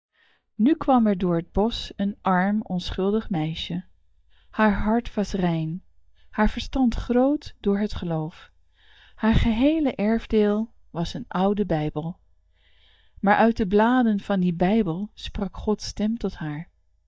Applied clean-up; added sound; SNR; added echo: neural mask model DeepFilterNet 3.